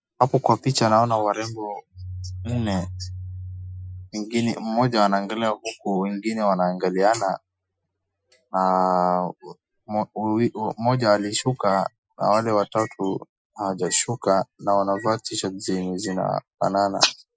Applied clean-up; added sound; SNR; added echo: classical method Wiener filter.